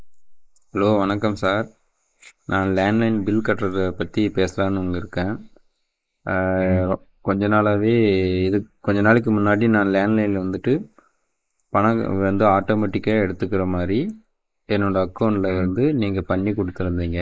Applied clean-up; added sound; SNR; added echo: neural mask model Resemble Enhance denoiser.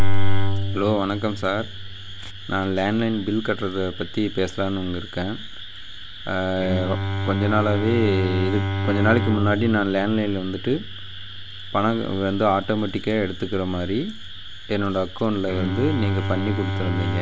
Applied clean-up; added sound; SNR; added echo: none; Bowed string instrument; 7 dB; none.